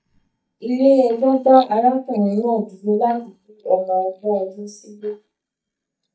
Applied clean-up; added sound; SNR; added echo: neural mask model DeepFilterNet 3.